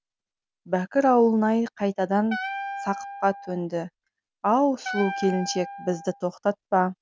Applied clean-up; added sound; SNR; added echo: none; Wind instrument, woodwind instrument; 10 dB; none.